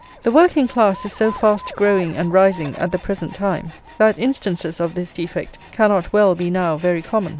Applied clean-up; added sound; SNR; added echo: none; Alarm + Tools; 19 dB; none.